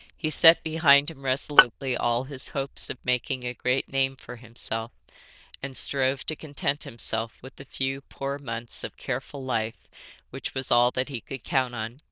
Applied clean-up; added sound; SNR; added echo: neural diffusion model UNIVERSE++.